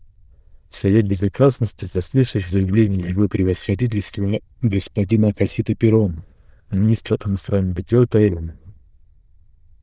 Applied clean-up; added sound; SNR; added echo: neural diffusion model UNIVERSE++.